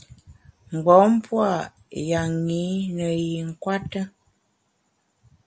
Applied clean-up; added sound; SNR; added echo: none; none; none; none.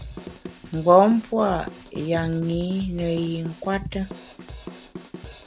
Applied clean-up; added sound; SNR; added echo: none; Drum kit; 15 dB; none.